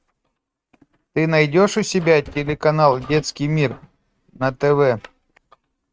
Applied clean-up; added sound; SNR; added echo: neural mask model RNNoise.